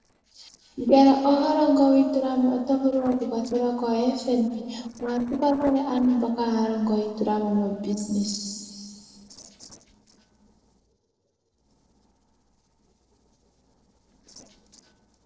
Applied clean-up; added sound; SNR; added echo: neural separator model SepFormer DNS4.